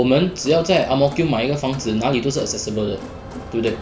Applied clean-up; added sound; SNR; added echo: none; Crowd; 16 dB; none.